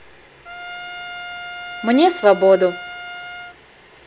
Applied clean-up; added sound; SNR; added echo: none; Trumpet; 13 dB; none.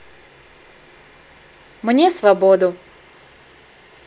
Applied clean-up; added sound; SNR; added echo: none; none; none; none.